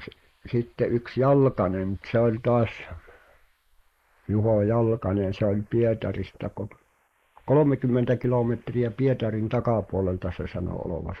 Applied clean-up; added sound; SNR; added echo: neural mask model Resemble Enhance denoiser.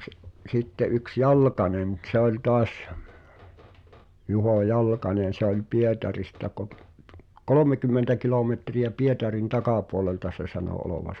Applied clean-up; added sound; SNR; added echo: none; none; none; none.